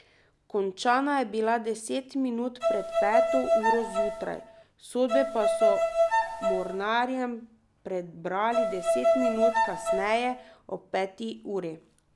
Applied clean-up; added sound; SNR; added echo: none; Bowed string instrument; -4 dB; none.